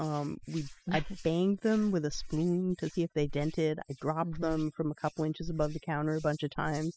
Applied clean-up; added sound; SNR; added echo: classical method spectral subtraction.